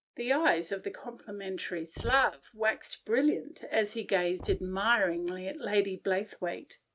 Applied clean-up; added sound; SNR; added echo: neural mask model RNNoise.